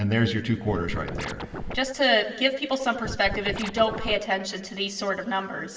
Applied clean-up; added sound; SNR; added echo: none; Scratching (performance technique); 7 dB; reverberation time 2.4 s.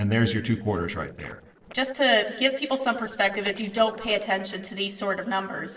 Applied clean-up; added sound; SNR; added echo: neural separator model SepFormer DNS4.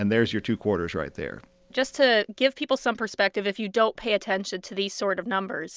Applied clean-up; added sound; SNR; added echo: none; none; none; none.